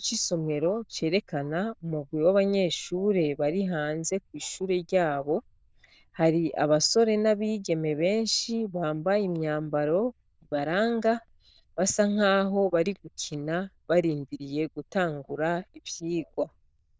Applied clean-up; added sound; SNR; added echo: neural diffusion model UNIVERSE++.